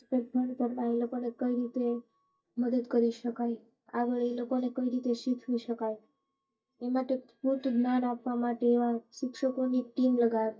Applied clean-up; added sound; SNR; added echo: neural mask model DeepFilterNet 3.